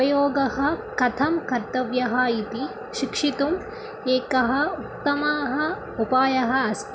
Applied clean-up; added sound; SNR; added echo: none; none; none; none.